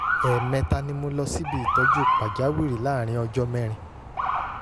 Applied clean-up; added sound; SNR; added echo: none; Motor vehicle (road) / Siren; 1 dB; none.